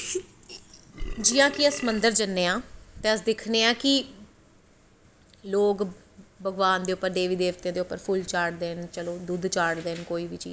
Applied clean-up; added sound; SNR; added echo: none; Burping, eructation; 10 dB; none.